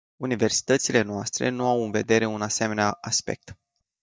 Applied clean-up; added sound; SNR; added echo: neural mask model DeepFilterNet 3.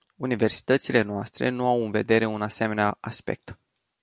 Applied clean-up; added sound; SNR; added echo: none; none; none; none.